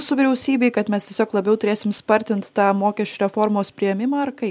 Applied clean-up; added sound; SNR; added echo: none; none; none; none.